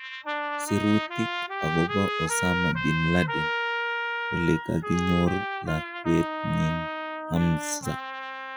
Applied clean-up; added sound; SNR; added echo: classical method Wiener filter.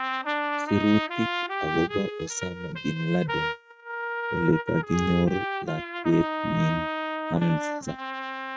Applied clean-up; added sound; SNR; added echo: neural mask model RNNoise.